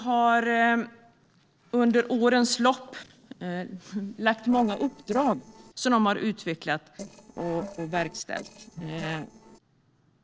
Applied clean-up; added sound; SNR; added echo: neural separator model SepFormer DNS4.